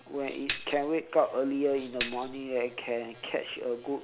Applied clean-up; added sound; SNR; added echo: none; Tambourine; 9 dB; none.